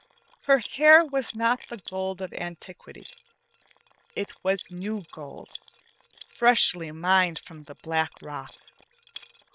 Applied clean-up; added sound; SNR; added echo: neural separator model SepFormer WHAM!.